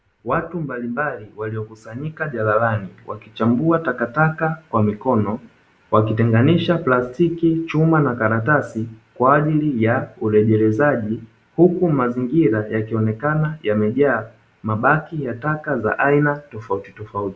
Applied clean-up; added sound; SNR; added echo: none; none; none; none.